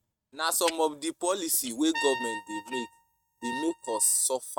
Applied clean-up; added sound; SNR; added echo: neural mask model RNNoise.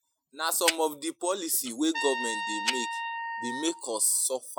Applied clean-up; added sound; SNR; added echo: classical method Wiener filter.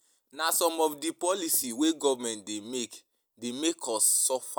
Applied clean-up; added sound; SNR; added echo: none; none; none; none.